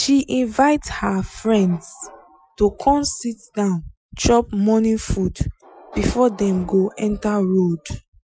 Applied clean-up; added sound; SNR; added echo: classical method Wiener filter.